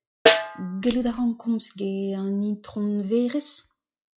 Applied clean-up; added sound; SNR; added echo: classical method log-MMSE.